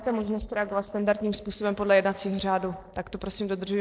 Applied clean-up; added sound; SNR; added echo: neural separator model SepFormer DNS4.